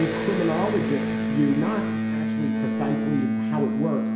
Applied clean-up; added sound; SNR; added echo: none; Electric guitar; -1 dB; reverberation time 0.7 s.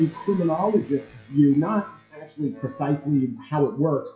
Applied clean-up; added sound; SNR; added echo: classical method WPE with log-MMSE.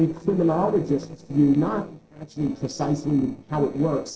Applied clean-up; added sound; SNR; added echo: neural separator model SepFormer DNS4.